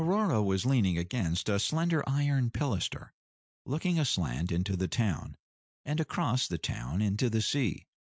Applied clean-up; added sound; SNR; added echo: none; none; none; none.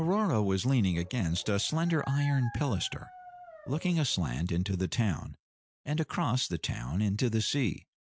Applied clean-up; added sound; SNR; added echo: none; Dog; 19 dB; none.